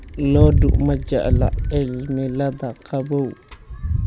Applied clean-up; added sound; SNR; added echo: none; Bicycle; 0 dB; none.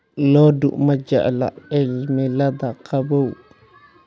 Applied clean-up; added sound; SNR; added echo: none; none; none; none.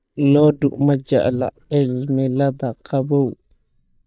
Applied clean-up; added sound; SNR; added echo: neural mask model DeepFilterNet 3.